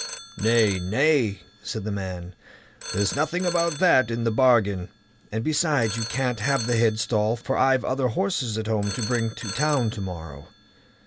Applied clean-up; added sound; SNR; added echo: none; Telephone; 11 dB; none.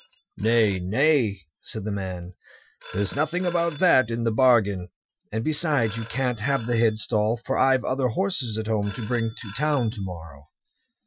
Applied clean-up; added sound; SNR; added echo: classical method Wiener filter.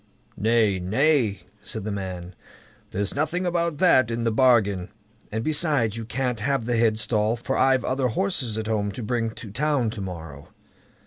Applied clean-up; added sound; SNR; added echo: none; none; none; none.